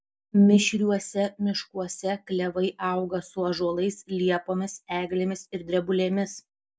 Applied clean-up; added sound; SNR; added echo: none; none; none; none.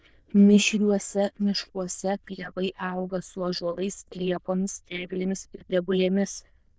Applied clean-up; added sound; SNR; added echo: neural diffusion model UNIVERSE++.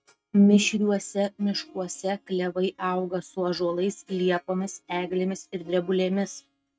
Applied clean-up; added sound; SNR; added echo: neural mask model RNNoise.